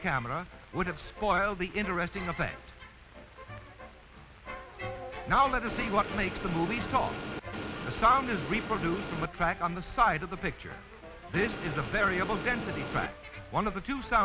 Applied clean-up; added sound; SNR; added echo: none; Motor vehicle (road) / Engine; 6 dB; none.